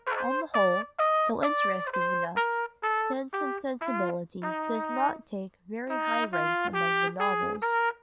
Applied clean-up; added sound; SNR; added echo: none; Trumpet; -4 dB; none.